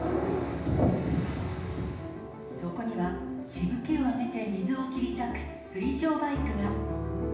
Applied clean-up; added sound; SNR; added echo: none; Piano; 9 dB; reverberation time 0.9 s.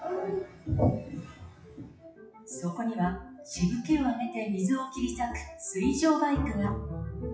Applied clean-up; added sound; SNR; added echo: classical method WPE with log-MMSE.